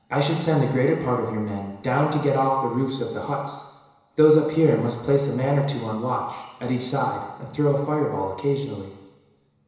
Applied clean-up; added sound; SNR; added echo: none; none; none; reverberation time 1.0 s.